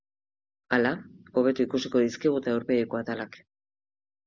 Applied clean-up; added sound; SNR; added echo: none; none; none; none.